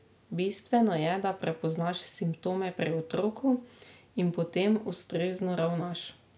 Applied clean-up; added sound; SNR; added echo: none; none; none; none.